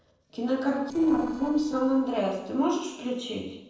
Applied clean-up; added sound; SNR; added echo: neural separator model SepFormer DNS4.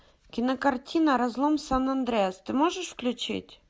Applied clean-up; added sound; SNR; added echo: none; none; none; none.